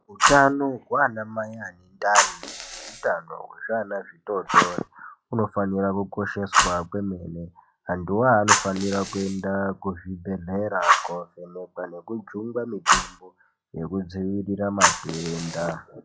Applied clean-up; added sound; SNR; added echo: classical method log-MMSE.